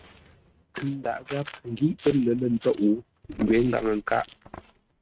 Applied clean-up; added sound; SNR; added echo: neural mask model RNNoise.